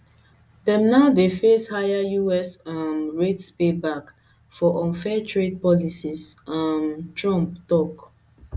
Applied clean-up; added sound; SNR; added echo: none; none; none; none.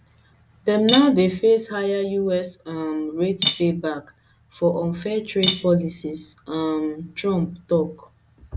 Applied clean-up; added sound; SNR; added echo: none; Cutlery, silverware / Dishes, pots, and pans; 8 dB; none.